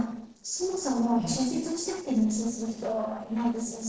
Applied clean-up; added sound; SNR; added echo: neural separator model SepFormer DNS4.